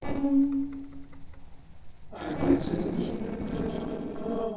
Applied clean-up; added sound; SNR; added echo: neural separator model SepFormer DNS4.